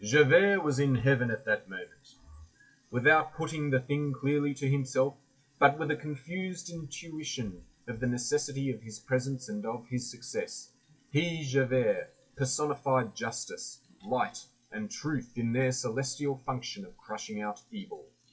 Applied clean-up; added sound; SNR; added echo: classical method WPE with log-MMSE.